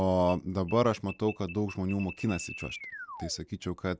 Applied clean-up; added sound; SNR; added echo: none; Alarm; 15 dB; none.